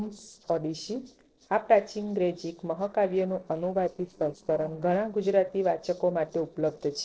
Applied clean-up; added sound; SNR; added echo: neural separator model SepFormer DNS4.